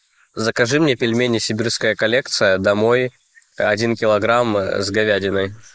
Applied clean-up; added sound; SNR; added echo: neural mask model Resemble Enhance denoiser.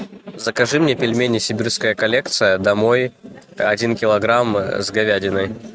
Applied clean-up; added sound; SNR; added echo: neural mask model RNNoise.